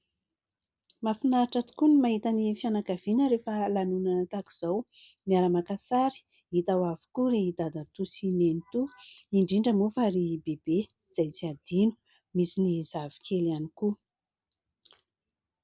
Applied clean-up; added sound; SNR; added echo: none; none; none; none.